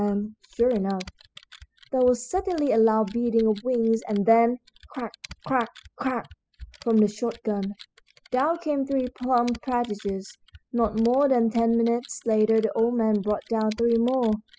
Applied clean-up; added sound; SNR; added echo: classical method spectral subtraction.